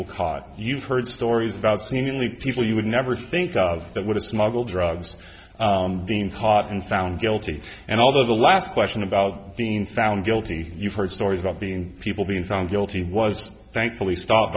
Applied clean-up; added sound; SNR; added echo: none; none; none; none.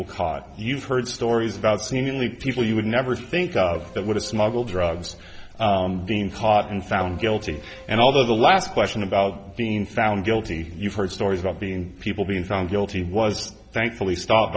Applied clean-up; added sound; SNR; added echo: none; Keyboard (musical); 17 dB; none.